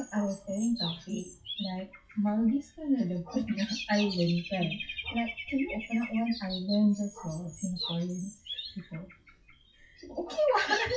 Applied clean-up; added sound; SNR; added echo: classical method WPE with log-MMSE.